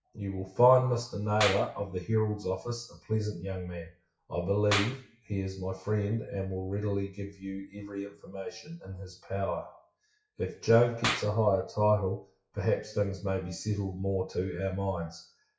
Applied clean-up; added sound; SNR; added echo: classical method WPE with log-MMSE.